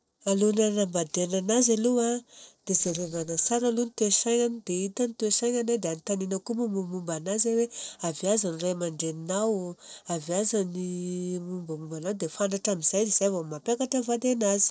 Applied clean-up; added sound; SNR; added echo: neural separator model SepFormer DNS4.